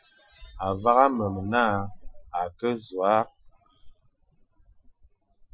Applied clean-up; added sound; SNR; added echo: classical method Wiener filter.